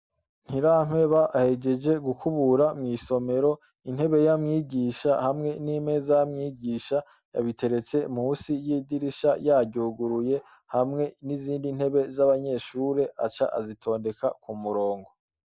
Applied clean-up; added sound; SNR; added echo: none; none; none; none.